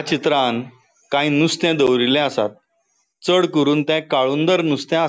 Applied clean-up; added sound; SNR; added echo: none; none; none; none.